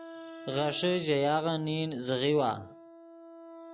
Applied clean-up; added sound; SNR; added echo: none; Wind instrument, woodwind instrument; 17 dB; none.